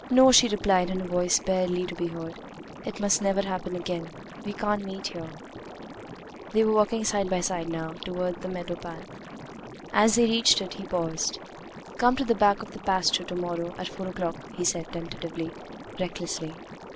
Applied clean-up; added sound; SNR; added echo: none; Liquid; 14 dB; none.